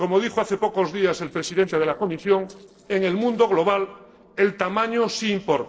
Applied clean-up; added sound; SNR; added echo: neural separator model SepFormer DNS4.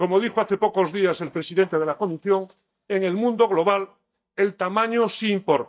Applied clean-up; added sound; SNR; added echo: neural mask model DeepFilterNet 3.